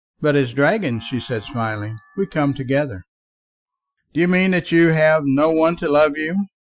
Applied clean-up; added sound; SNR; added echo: classical method Wiener filter.